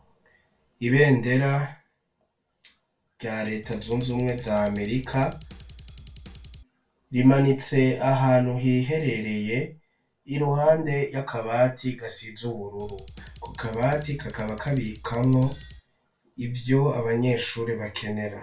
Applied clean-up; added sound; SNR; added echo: none; Drum kit; 18 dB; reverberation time 0.2 s.